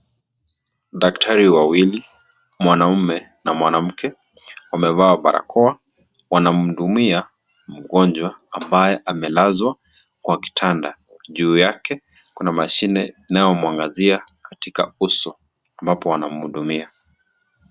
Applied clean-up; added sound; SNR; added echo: none; none; none; none.